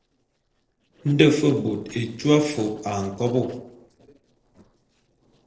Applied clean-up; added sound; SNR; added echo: neural separator model SepFormer DNS4.